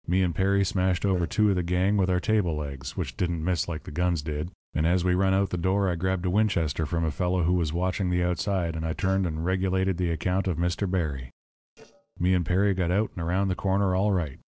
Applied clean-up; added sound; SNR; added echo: neural separator model SepFormer DNS4.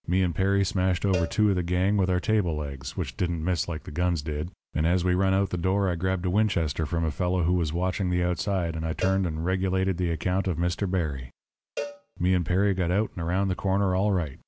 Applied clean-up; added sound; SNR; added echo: none; Cowbell; 16 dB; none.